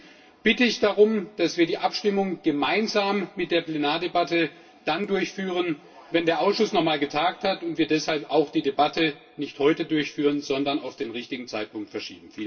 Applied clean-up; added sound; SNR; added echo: none; none; none; reverberation time 0.2 s.